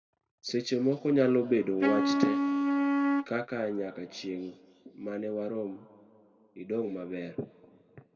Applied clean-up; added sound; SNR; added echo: none; Wind instrument, woodwind instrument; -3 dB; reverberation time 1.8 s.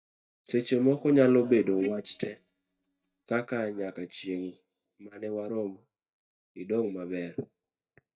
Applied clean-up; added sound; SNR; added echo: neural mask model DeepFilterNet 3.